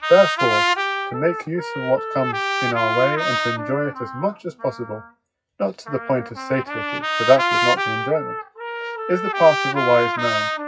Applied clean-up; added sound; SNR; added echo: classical method WPE with log-MMSE.